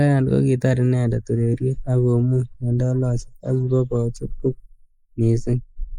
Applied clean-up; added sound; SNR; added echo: neural mask model Resemble Enhance denoiser.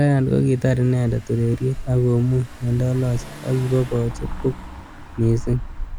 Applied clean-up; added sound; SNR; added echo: none; Engine / Car; 12 dB; none.